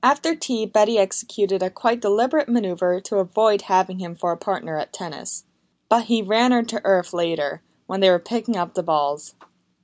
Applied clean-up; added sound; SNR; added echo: none; none; none; none.